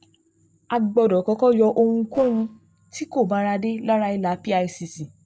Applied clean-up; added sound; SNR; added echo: neural separator model SepFormer DNS4.